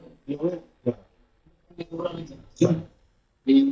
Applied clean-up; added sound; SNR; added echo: neural mask model DeepFilterNet 3.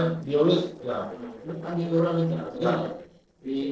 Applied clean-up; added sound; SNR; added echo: neural separator model SepFormer DNS4.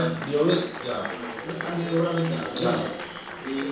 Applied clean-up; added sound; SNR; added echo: none; Applause; 11 dB; reverberation time 0.7 s.